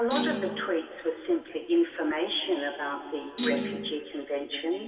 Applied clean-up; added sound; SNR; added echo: none; Thump, thud; -1 dB; reverberation time 2.5 s.